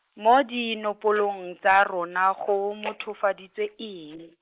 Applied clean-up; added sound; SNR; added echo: neural mask model Resemble Enhance denoiser.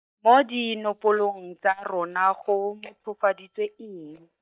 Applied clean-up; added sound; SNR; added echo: neural mask model DeepFilterNet 3.